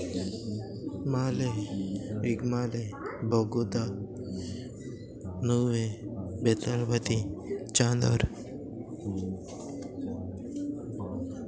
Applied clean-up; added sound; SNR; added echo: none; none; none; none.